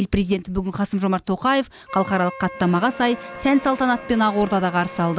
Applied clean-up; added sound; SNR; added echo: none; Wind instrument, woodwind instrument; 18 dB; none.